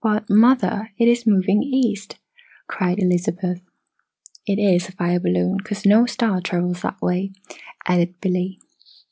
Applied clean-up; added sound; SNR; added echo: none; none; none; none.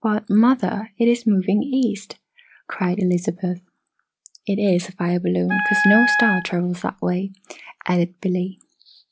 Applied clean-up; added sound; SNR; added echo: none; Wind instrument, woodwind instrument; 1 dB; none.